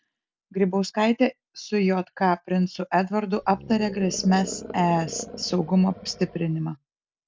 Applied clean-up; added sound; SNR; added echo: none; Animal; 14 dB; none.